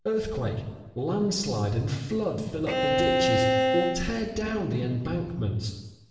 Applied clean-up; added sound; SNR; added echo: none; Bowed string instrument; -2 dB; reverberation time 1.1 s.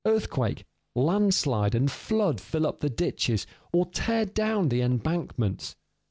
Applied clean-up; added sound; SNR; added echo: none; none; none; none.